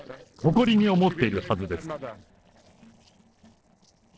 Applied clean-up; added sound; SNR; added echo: neural separator model SepFormer DNS4.